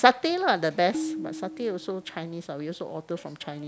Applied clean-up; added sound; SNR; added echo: none; Tabla; 11 dB; none.